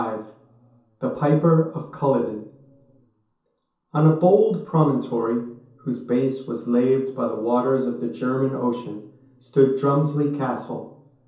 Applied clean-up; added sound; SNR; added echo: none; none; none; reverberation time 0.6 s.